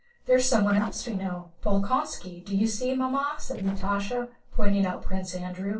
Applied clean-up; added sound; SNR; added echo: neural separator model SepFormer DNS4.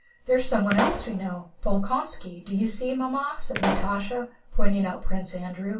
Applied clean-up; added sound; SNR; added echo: none; Explosion; 9 dB; reverberation time 0.2 s.